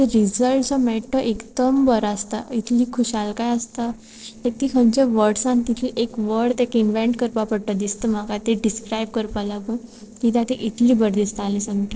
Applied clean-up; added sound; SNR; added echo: neural separator model SepFormer DNS4.